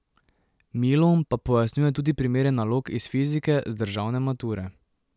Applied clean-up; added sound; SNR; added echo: none; none; none; none.